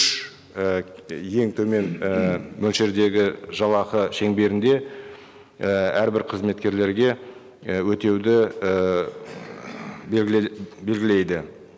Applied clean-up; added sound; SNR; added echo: none; none; none; none.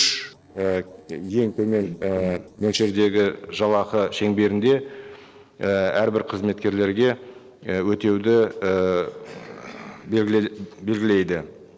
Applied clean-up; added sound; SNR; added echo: neural separator model SepFormer DNS4.